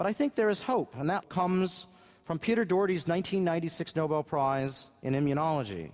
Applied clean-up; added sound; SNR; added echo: none; none; none; none.